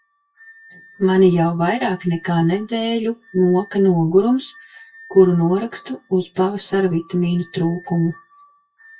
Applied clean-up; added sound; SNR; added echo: classical method WPE with log-MMSE.